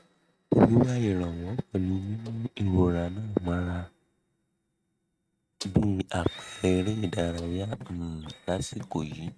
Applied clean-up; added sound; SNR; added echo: neural mask model RNNoise.